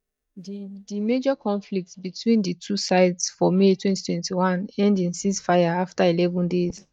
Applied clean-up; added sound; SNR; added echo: neural mask model DeepFilterNet 3.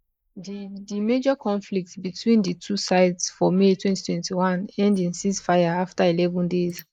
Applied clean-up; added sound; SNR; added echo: neural mask model Resemble Enhance denoiser.